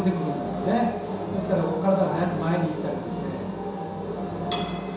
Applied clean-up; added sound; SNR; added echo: none; none; none; reverberation time 0.7 s.